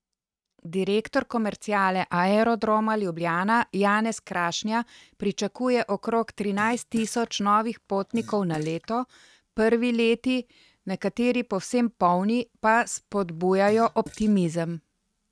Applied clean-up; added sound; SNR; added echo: neural mask model RNNoise.